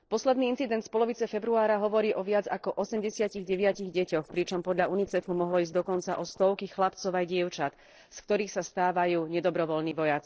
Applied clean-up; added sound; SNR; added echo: neural separator model SepFormer DNS4.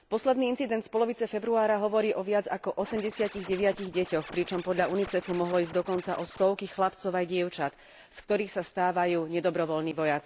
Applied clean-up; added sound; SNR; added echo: none; Scratching (performance technique); 16 dB; none.